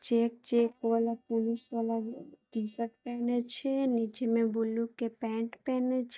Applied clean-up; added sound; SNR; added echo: neural mask model DeepFilterNet 3.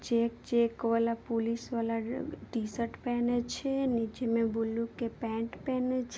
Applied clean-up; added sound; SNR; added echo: none; none; none; none.